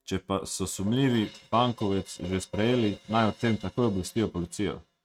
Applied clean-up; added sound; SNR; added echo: neural mask model RNNoise.